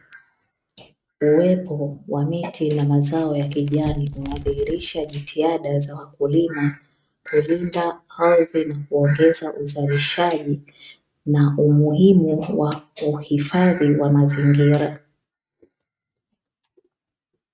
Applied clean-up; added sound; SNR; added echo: neural mask model RNNoise.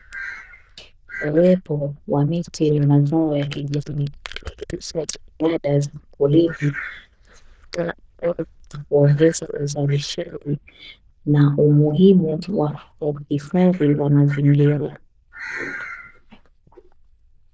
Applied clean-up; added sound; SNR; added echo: neural diffusion model UNIVERSE++.